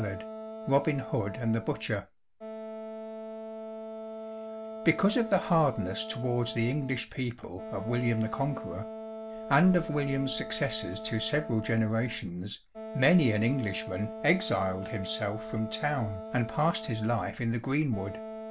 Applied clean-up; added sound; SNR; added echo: none; Wind instrument, woodwind instrument; 10 dB; none.